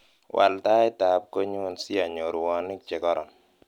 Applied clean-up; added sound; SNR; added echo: none; none; none; none.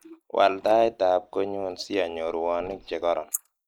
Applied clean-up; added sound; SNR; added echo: neural mask model Resemble Enhance denoiser.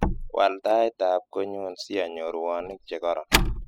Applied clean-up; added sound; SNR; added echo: classical method spectral subtraction.